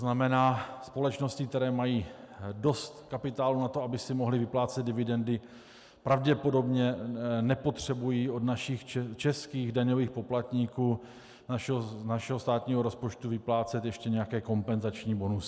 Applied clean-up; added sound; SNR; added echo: none; none; none; none.